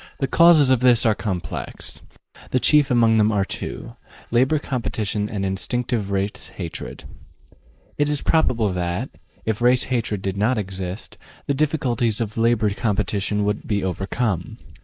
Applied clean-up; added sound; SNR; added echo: neural mask model Resemble Enhance denoiser.